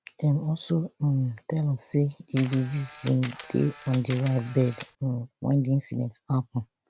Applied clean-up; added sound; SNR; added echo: none; Camera; 12 dB; none.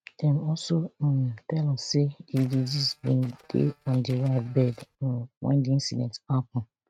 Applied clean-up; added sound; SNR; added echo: neural mask model RNNoise.